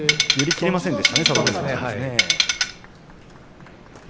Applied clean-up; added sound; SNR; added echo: none; Tools; -4 dB; none.